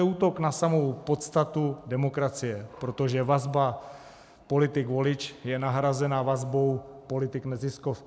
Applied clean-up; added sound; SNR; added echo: none; none; none; none.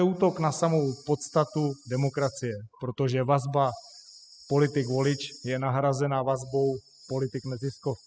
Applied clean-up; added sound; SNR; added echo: classical method spectral subtraction.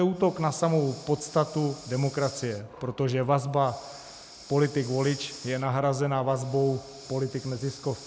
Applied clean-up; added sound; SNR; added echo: none; Breathing; 20 dB; none.